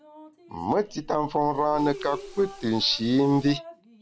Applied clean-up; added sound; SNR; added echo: none; Hiss / Insect + Drip; 17 dB; none.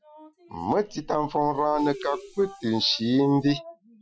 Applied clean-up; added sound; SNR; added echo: classical method Wiener filter.